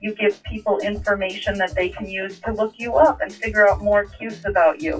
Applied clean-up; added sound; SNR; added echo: classical method WPE with log-MMSE.